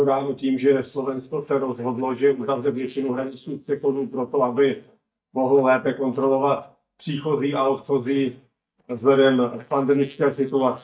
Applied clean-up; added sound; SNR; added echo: neural mask model DeepFilterNet 3.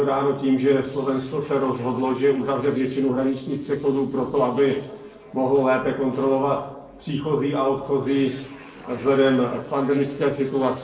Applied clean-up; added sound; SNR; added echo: neural separator model SepFormer DNS4.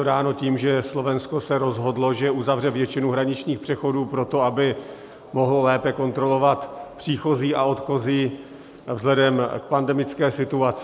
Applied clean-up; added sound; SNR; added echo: none; none; none; none.